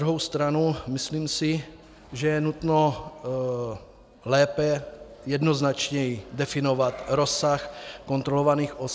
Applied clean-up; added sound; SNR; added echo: none; none; none; none.